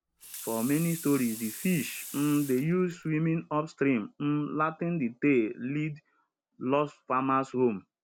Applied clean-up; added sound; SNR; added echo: none; Sink (filling or washing) / Water tap, faucet; 13 dB; none.